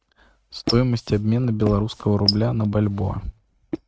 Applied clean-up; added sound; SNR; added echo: neural mask model RNNoise.